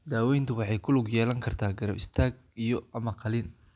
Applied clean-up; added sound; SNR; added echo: none; none; none; none.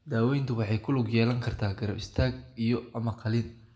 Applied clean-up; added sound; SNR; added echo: none; none; none; reverberation time 0.5 s.